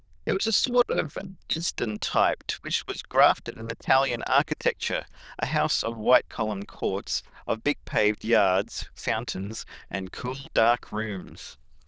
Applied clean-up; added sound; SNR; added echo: neural diffusion model UNIVERSE++.